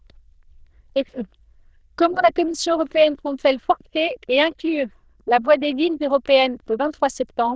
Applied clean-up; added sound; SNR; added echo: neural diffusion model UNIVERSE++.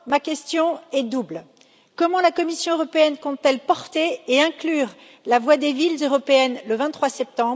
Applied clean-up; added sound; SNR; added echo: none; none; none; none.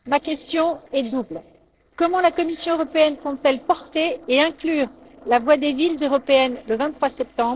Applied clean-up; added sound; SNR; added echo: neural separator model SepFormer DNS4.